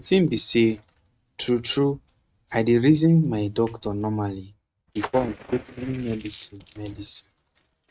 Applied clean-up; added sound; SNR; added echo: neural mask model RNNoise.